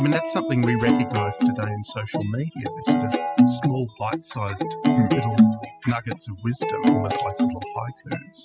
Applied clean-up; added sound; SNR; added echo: classical method spectral subtraction.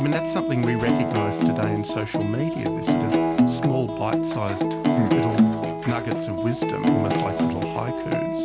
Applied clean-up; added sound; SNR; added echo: none; Acoustic guitar; -4 dB; none.